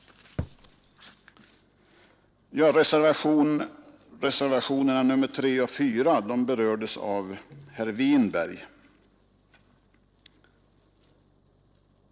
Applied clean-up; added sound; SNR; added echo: neural separator model SepFormer DNS4.